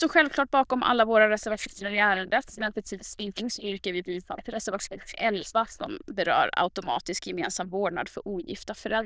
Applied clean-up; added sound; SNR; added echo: neural diffusion model UNIVERSE++.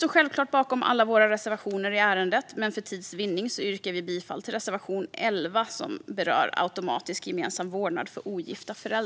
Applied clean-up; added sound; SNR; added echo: none; none; none; none.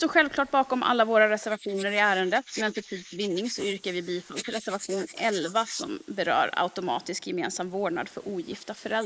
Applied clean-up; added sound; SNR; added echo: neural mask model Resemble Enhance denoiser.